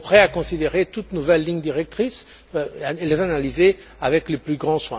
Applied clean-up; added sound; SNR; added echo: none; none; none; none.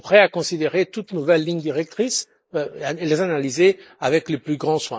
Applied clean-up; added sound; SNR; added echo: neural mask model Resemble Enhance denoiser.